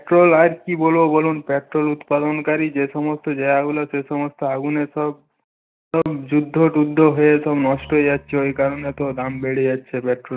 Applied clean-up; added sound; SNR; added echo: neural mask model DeepFilterNet 3.